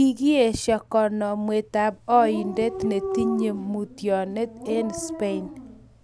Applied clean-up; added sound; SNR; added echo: none; Dog; 10 dB; none.